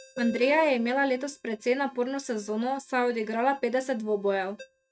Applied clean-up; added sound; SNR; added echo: neural mask model RNNoise.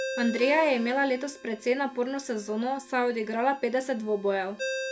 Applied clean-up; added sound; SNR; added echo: none; Ringtone; 11 dB; none.